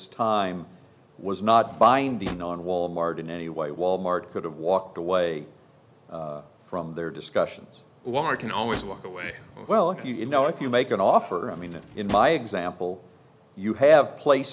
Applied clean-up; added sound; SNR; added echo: none; Drawer open or close; 16 dB; none.